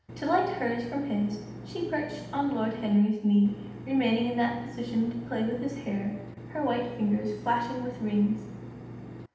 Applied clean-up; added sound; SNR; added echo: none; Engine; 13 dB; reverberation time 0.8 s.